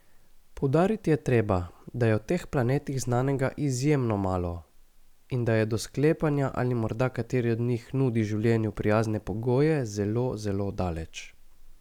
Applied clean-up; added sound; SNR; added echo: none; none; none; none.